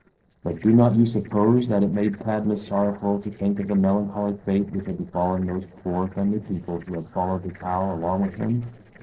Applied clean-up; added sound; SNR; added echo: neural separator model SepFormer DNS4.